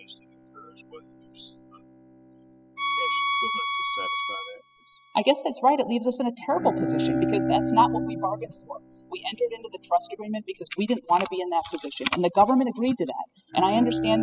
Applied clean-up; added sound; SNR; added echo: classical method spectral subtraction.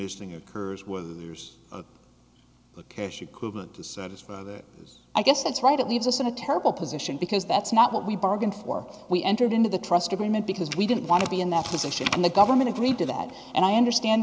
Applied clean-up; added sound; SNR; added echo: none; none; none; none.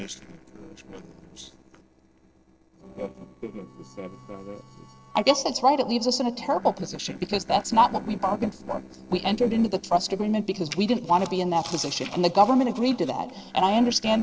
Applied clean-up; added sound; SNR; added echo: neural separator model SepFormer DNS4.